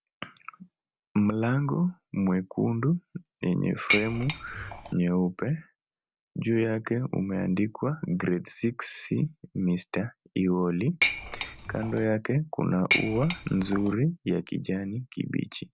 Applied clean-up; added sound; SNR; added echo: none; Dishes, pots, and pans; 3 dB; none.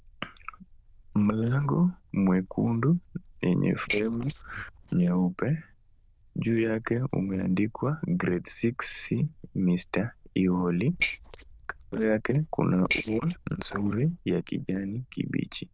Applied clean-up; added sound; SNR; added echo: neural diffusion model UNIVERSE++.